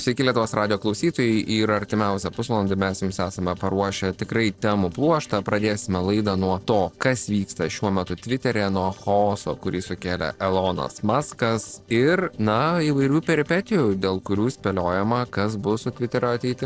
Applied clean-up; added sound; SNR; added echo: neural separator model SepFormer DNS4.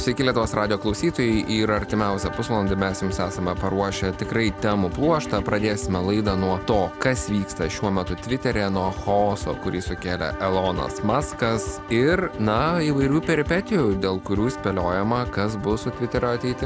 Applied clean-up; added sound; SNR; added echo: none; Trumpet; 16 dB; none.